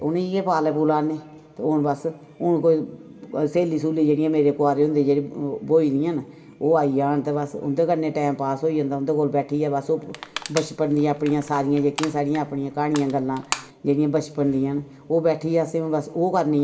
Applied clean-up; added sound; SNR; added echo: none; Crushing; 14 dB; reverberation time 1.5 s.